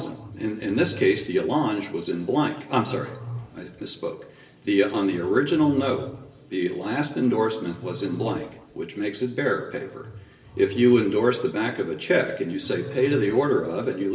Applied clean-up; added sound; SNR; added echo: none; Growling; 18 dB; reverberation time 1.0 s.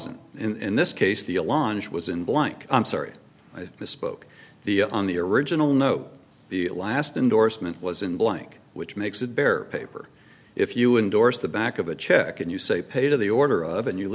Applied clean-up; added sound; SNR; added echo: none; none; none; none.